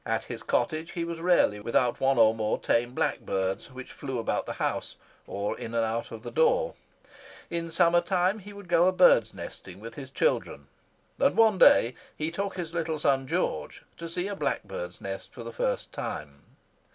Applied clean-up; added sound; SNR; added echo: none; none; none; none.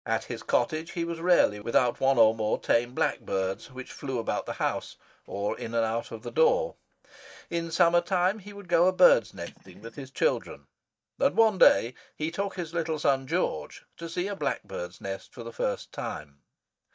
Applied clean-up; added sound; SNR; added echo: neural mask model DeepFilterNet 3.